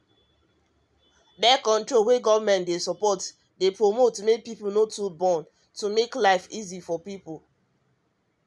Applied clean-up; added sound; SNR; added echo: none; none; none; none.